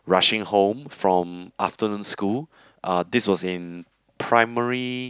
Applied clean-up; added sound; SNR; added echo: none; none; none; none.